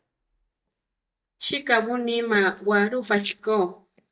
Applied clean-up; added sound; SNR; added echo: neural mask model DeepFilterNet 3.